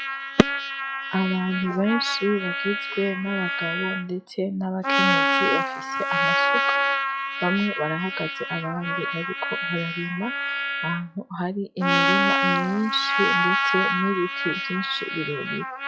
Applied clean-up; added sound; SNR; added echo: classical method log-MMSE.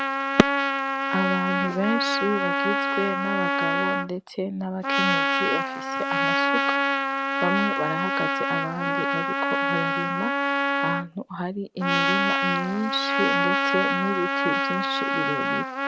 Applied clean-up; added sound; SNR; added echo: none; Trumpet; -4 dB; none.